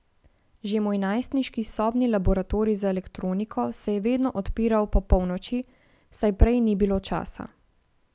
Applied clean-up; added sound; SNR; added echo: none; none; none; none.